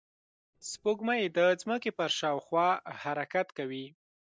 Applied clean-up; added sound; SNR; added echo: neural mask model DeepFilterNet 3.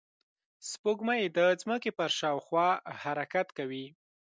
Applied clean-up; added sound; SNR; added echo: none; none; none; none.